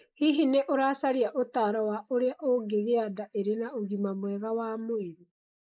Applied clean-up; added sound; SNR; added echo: neural mask model Resemble Enhance denoiser.